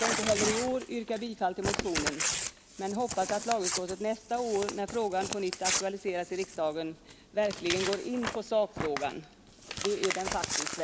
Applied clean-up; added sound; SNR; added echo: none; Crumpling, crinkling / Tearing; 4 dB; none.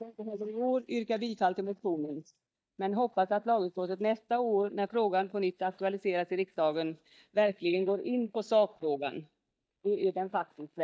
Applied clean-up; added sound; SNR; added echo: neural mask model DeepFilterNet 3.